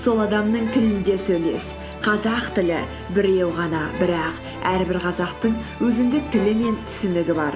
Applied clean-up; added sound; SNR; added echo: none; Traffic noise, roadway noise / Vehicle horn, car horn, honking; 18 dB; none.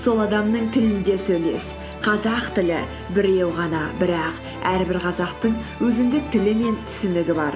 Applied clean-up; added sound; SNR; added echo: none; none; none; none.